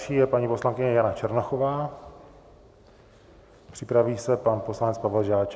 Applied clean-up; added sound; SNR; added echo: none; none; none; none.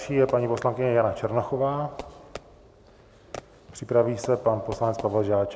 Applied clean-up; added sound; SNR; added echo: none; Fireworks; 19 dB; none.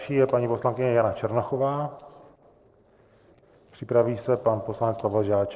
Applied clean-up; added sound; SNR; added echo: neural separator model SepFormer DNS4.